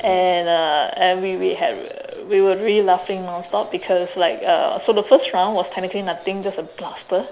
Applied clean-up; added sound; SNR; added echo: none; none; none; none.